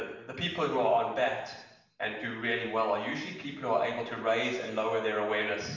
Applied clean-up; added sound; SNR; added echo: none; none; none; reverberation time 1.0 s.